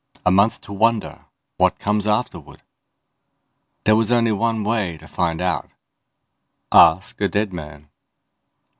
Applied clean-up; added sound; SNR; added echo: none; none; none; none.